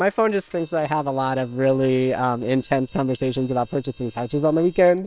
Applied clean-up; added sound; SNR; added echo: neural separator model SepFormer WHAM!.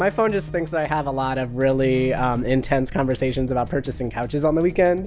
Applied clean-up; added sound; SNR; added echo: none; none; none; none.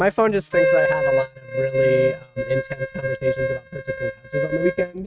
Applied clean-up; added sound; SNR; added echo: neural mask model RNNoise.